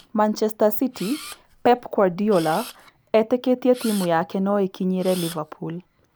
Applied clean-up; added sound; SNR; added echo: none; Camera; 19 dB; none.